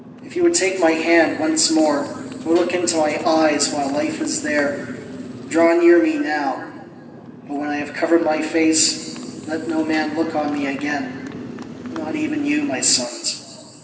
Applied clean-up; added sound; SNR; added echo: none; Motorcycle; 14 dB; reverberation time 2.0 s.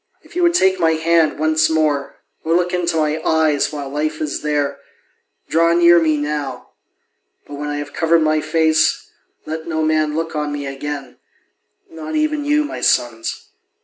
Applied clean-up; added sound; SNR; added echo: none; none; none; none.